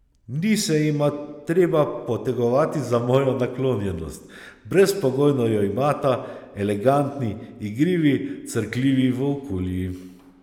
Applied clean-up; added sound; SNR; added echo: none; none; none; none.